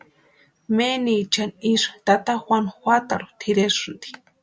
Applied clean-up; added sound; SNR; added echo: none; none; none; none.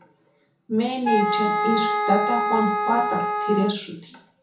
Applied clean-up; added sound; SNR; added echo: none; Wind instrument, woodwind instrument; -1 dB; reverberation time 0.6 s.